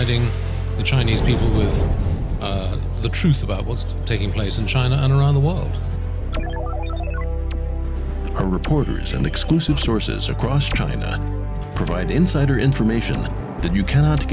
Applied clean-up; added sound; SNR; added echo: none; none; none; none.